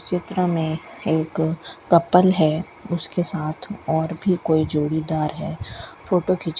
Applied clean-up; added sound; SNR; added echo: none; none; none; none.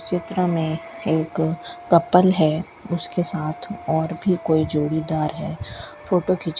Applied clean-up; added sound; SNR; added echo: none; Wind instrument, woodwind instrument; 19 dB; none.